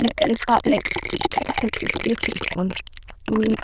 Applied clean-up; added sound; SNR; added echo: neural diffusion model UNIVERSE++.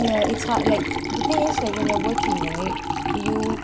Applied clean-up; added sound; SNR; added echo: none; Liquid; -2 dB; none.